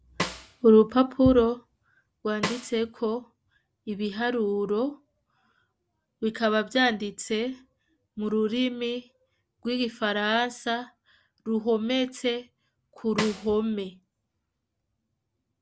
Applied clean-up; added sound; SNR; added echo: none; Snare drum; 10 dB; none.